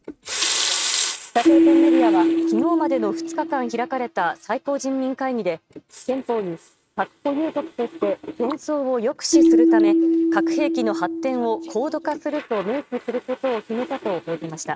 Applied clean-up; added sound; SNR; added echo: neural mask model RNNoise.